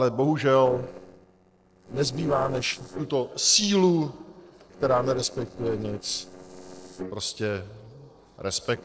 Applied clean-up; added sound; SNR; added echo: neural separator model SepFormer DNS4.